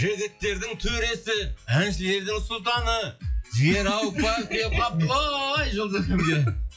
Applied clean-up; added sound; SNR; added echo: classical method log-MMSE.